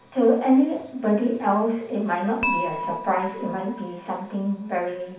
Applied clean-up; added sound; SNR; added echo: none; Dishes, pots, and pans / Chink, clink; 11 dB; reverberation time 0.6 s.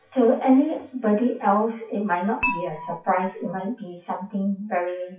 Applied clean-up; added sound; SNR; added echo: classical method WPE with log-MMSE.